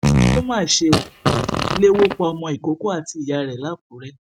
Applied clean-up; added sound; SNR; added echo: neural mask model RNNoise.